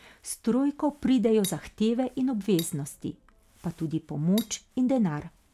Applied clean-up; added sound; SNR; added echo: none; Cutlery, silverware; 17 dB; none.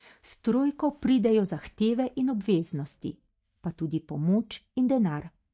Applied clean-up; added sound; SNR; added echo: neural mask model DeepFilterNet 3.